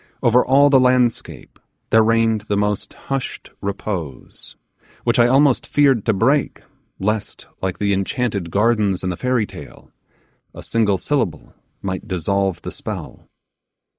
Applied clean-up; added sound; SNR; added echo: neural mask model Resemble Enhance denoiser.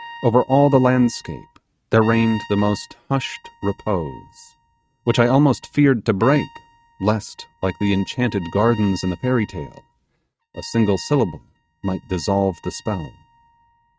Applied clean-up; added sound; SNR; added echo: neural mask model RNNoise.